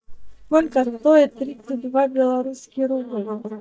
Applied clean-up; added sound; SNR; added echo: neural mask model DeepFilterNet 3.